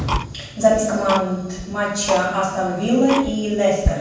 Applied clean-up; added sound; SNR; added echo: none; Tick-tock; 8 dB; reverberation time 1.2 s.